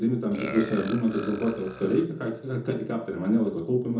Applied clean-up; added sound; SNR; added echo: none; Burping, eructation; 15 dB; reverberation time 0.5 s.